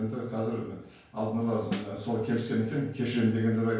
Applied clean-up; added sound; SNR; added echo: none; Snare drum; 13 dB; reverberation time 0.5 s.